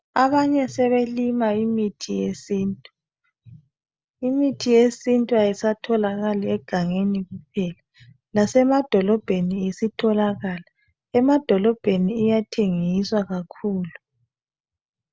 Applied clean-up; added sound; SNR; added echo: none; none; none; none.